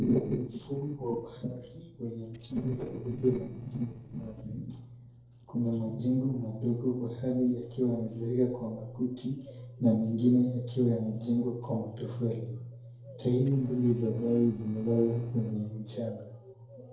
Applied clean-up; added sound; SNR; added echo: neural separator model SepFormer DNS4.